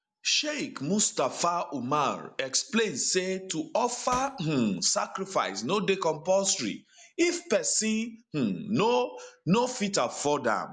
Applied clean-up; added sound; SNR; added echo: none; Hammer; 14 dB; none.